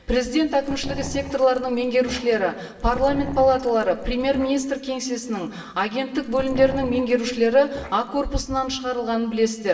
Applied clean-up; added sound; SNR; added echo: none; Growling; 13 dB; reverberation time 1.3 s.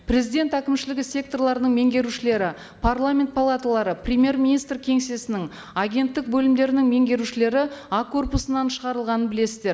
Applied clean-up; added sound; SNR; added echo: none; none; none; none.